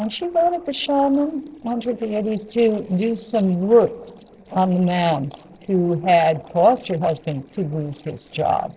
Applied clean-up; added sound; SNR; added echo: neural separator model SepFormer DNS4.